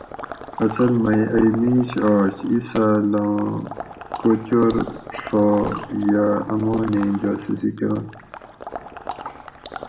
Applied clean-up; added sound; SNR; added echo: none; Water / Liquid; 14 dB; reverberation time 0.7 s.